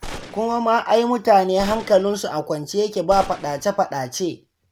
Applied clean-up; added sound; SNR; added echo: none; Gunshot, gunfire; 17 dB; none.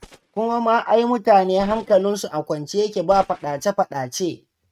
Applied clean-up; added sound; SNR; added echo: neural mask model RNNoise.